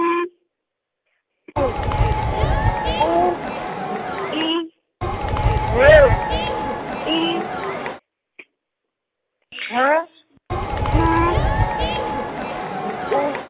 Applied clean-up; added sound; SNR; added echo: none; Crowd; -1 dB; none.